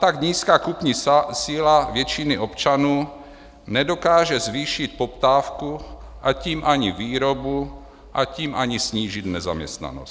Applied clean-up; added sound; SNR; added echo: none; none; none; none.